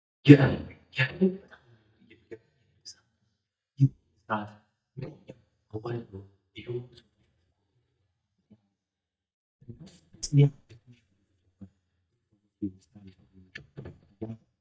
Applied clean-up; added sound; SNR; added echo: neural mask model DeepFilterNet 3.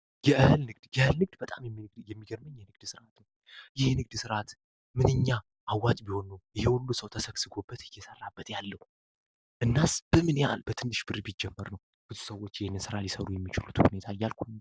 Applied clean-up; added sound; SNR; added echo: none; none; none; none.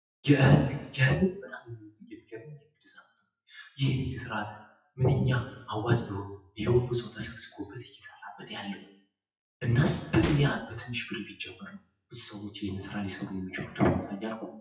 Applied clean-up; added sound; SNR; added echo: classical method WPE with log-MMSE.